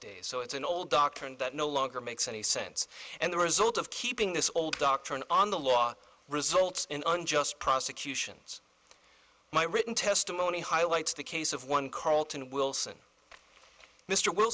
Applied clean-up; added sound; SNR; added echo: none; none; none; none.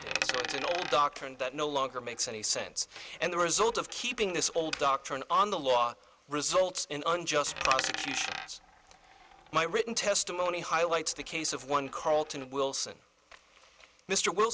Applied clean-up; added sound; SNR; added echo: none; Coin (dropping); 12 dB; none.